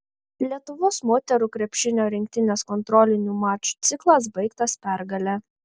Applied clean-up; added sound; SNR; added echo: none; none; none; none.